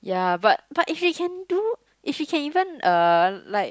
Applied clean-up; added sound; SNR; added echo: none; none; none; none.